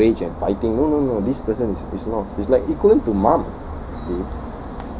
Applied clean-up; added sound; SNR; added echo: none; none; none; none.